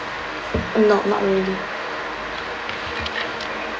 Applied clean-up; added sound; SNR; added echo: none; none; none; none.